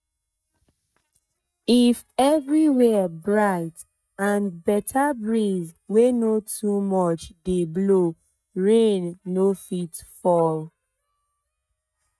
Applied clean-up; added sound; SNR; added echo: neural mask model DeepFilterNet 3.